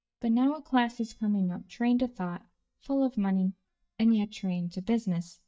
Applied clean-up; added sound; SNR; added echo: neural mask model DeepFilterNet 3.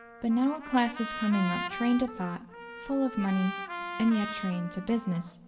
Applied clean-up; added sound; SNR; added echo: none; Trumpet; 10 dB; reverberation time 1.8 s.